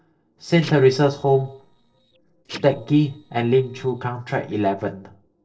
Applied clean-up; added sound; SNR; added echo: neural separator model SepFormer DNS4.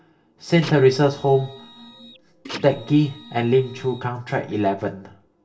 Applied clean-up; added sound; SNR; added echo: none; Printer; 17 dB; reverberation time 0.2 s.